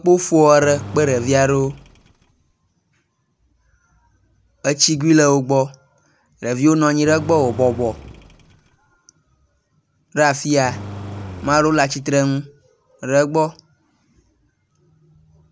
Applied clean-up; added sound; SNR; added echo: none; Engine; 14 dB; none.